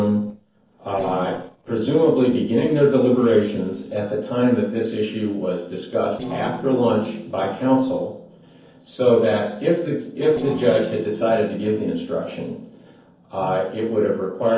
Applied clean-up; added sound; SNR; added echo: neural separator model SepFormer DNS4.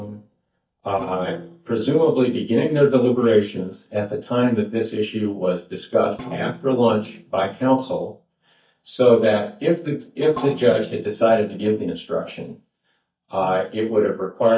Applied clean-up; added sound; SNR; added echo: neural mask model DeepFilterNet 3.